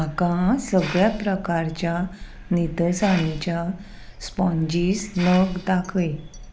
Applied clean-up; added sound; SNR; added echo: none; Hiss; 14 dB; none.